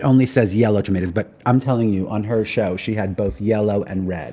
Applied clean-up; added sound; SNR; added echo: none; none; none; none.